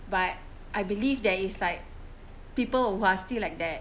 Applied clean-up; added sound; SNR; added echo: none; none; none; none.